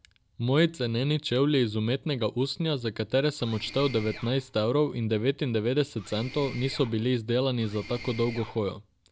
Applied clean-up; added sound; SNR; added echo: none; Mechanisms; 16 dB; none.